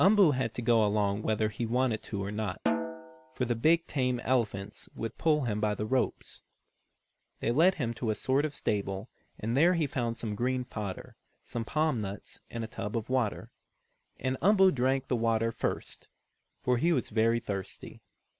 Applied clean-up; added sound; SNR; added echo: none; Snare drum; 7 dB; none.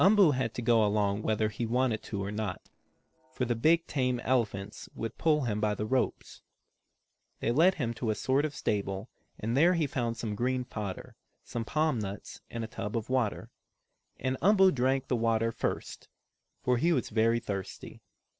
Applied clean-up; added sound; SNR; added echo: neural separator model SepFormer DNS4.